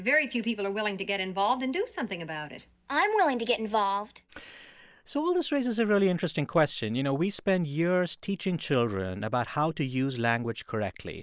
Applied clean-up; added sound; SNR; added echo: none; none; none; none.